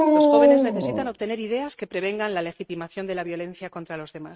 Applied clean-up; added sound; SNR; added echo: neural mask model RNNoise.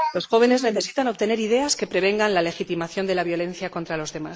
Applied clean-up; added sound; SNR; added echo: neural mask model Resemble Enhance denoiser.